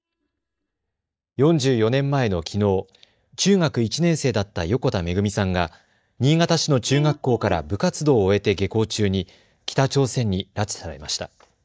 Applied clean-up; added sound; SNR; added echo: neural mask model DeepFilterNet 3.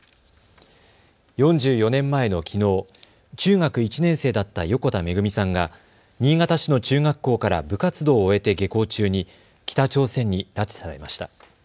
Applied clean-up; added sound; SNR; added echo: none; none; none; none.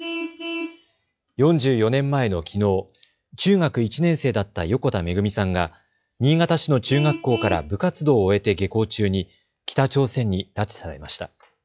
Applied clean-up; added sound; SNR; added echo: classical method log-MMSE.